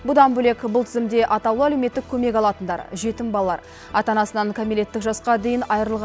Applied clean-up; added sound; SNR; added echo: none; none; none; none.